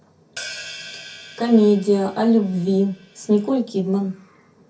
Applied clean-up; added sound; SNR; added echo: none; Hi-hat; 18 dB; reverberation time 0.3 s.